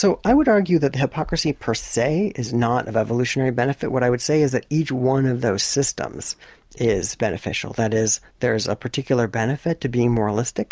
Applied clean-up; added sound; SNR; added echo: none; none; none; none.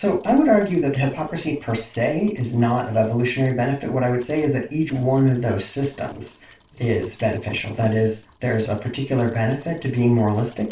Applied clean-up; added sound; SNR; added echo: neural separator model SepFormer DNS4.